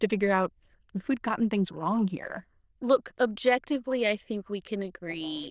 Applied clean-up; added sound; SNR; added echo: neural diffusion model UNIVERSE++.